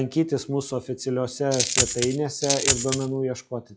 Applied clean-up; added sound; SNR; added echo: classical method log-MMSE.